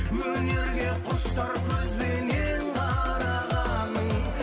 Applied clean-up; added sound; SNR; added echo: none; none; none; none.